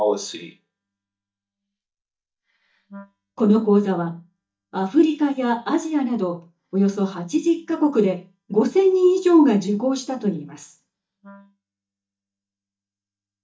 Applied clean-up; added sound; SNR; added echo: neural mask model DeepFilterNet 3.